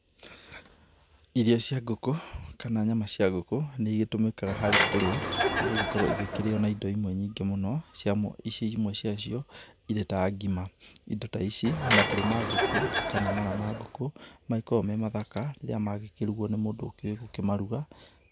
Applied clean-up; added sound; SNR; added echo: none; Door / Chime; -1 dB; none.